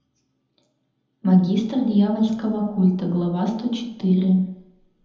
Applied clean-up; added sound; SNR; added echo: none; none; none; reverberation time 0.8 s.